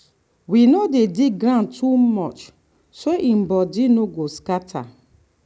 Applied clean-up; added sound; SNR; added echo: none; none; none; none.